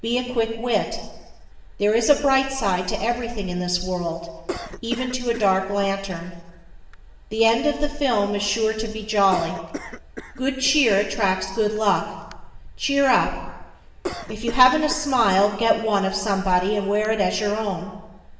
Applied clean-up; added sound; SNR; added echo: none; Cough; 16 dB; reverberation time 1.1 s.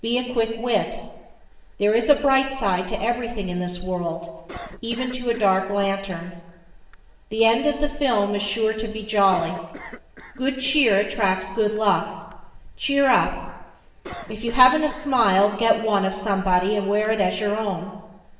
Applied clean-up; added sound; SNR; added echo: neural separator model SepFormer DNS4.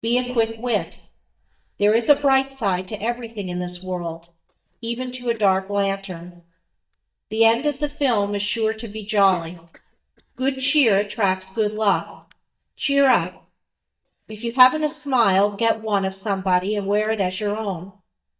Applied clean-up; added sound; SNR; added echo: neural mask model DeepFilterNet 3.